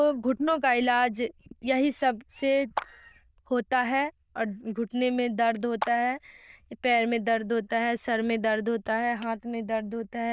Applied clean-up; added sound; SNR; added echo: neural diffusion model UNIVERSE++.